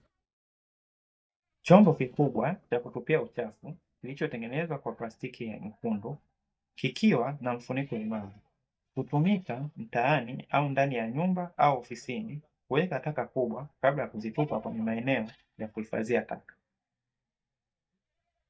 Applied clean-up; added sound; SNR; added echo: neural mask model DeepFilterNet 3.